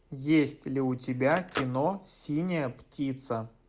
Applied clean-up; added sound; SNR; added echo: none; Telephone; 16 dB; none.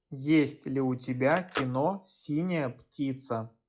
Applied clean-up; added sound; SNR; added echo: classical method log-MMSE.